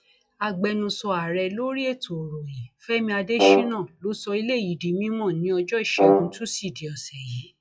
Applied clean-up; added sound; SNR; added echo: classical method log-MMSE.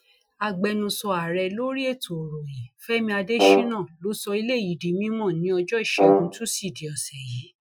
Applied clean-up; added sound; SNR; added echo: classical method Wiener filter.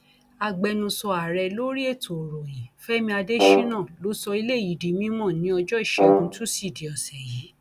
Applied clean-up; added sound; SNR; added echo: none; Brass instrument; -5 dB; none.